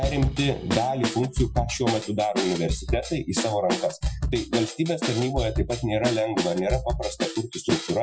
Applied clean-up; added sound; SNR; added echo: classical method Wiener filter.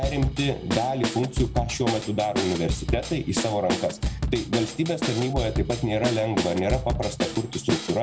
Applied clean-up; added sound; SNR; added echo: none; Drum kit; 3 dB; none.